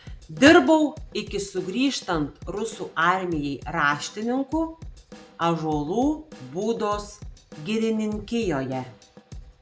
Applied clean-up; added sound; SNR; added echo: none; Drum / Drum kit; 19 dB; none.